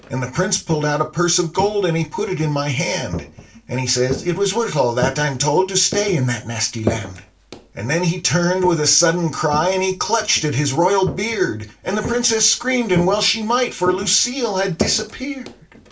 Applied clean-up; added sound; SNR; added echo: none; Walk, footsteps; 13 dB; reverberation time 0.2 s.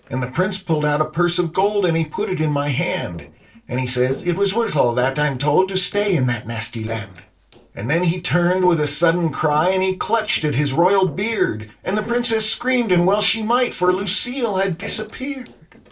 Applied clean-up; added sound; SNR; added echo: neural separator model SepFormer DNS4.